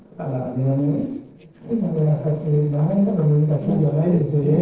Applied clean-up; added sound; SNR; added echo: neural separator model SepFormer DNS4.